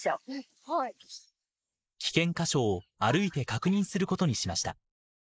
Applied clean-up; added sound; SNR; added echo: neural mask model Resemble Enhance denoiser.